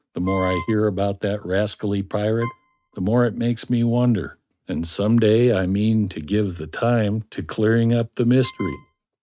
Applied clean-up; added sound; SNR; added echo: neural mask model RNNoise.